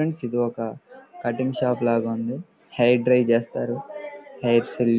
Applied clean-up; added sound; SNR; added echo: none; none; none; none.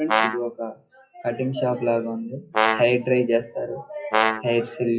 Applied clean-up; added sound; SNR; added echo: classical method WPE with log-MMSE.